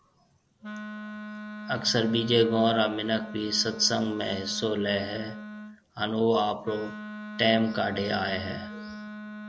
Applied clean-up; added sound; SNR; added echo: none; Wind instrument, woodwind instrument; 11 dB; none.